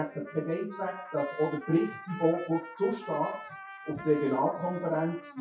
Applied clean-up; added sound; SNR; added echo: classical method WPE with log-MMSE.